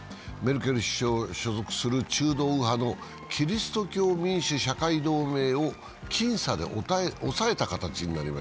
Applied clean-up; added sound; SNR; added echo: none; none; none; none.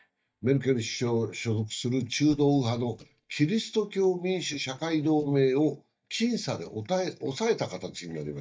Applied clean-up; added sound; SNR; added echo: neural mask model DeepFilterNet 3.